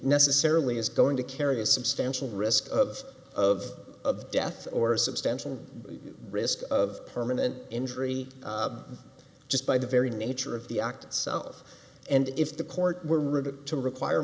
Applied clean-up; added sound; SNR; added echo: none; none; none; none.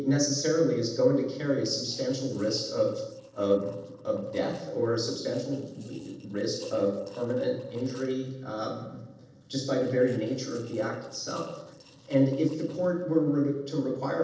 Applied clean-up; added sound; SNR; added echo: neural separator model SepFormer DNS4.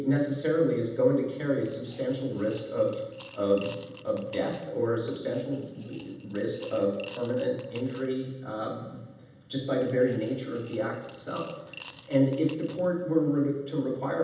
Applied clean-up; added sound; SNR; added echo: none; Coin (dropping) / Glass; 19 dB; reverberation time 0.8 s.